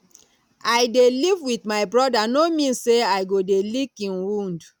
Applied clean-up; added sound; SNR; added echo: none; none; none; none.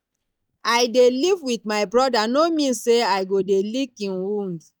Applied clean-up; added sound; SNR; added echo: neural mask model DeepFilterNet 3.